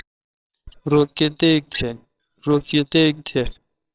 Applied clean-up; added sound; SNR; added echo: neural separator model SepFormer WHAMR!.